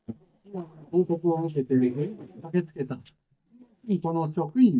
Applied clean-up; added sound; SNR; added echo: neural mask model DeepFilterNet 3.